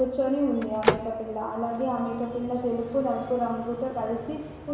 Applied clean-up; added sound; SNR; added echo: none; Microwave oven; 7 dB; reverberation time 1.0 s.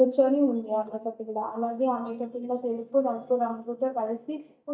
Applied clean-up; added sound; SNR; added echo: neural mask model DeepFilterNet 3.